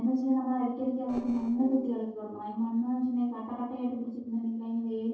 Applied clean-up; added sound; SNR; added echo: neural separator model SepFormer DNS4.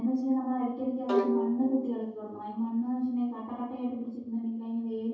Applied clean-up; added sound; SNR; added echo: none; Bowed string instrument; 5 dB; reverberation time 0.6 s.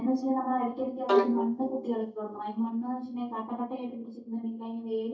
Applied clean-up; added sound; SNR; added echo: neural mask model DeepFilterNet 3.